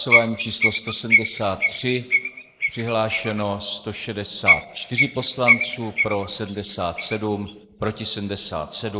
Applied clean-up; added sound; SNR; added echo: neural mask model Resemble Enhance denoiser.